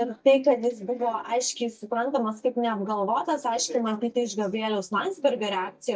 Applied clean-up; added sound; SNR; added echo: neural mask model DeepFilterNet 3.